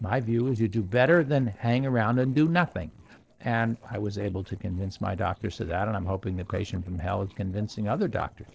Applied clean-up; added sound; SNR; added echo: neural separator model SepFormer DNS4.